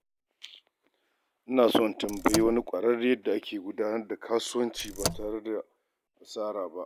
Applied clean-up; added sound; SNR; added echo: none; Car; 5 dB; none.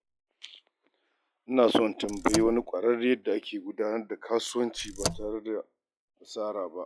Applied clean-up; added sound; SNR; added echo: classical method log-MMSE.